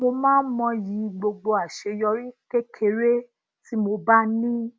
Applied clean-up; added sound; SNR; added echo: none; none; none; none.